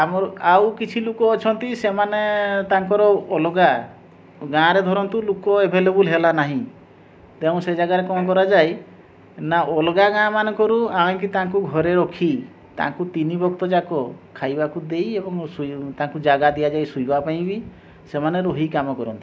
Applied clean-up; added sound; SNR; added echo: none; none; none; none.